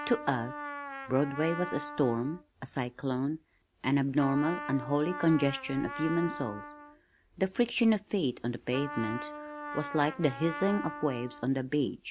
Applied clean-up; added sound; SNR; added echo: none; Trumpet; 11 dB; none.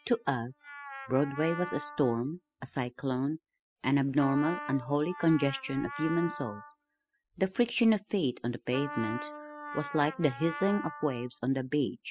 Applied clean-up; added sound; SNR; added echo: classical method spectral subtraction.